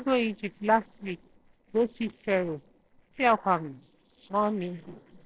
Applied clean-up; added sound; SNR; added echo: neural separator model SepFormer DNS4.